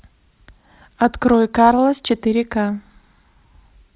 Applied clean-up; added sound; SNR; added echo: none; none; none; none.